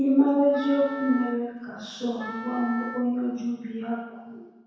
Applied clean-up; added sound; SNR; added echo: none; Wind instrument, woodwind instrument; 13 dB; reverberation time 1.0 s.